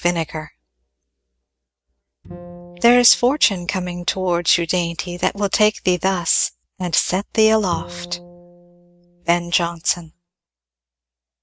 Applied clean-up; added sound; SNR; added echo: neural mask model RNNoise.